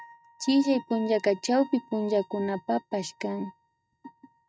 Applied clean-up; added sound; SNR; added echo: neural mask model RNNoise.